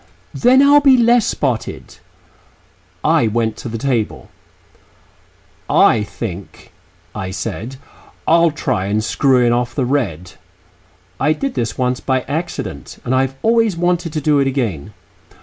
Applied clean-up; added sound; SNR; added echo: none; none; none; none.